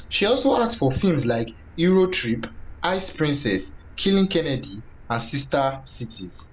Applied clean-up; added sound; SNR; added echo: none; Motor vehicle (road); 18 dB; none.